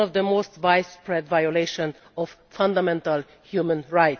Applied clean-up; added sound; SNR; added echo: none; none; none; none.